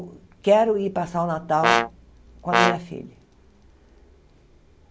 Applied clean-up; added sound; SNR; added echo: none; Brass instrument; -3 dB; none.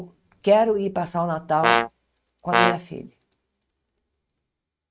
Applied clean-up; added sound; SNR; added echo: neural mask model RNNoise.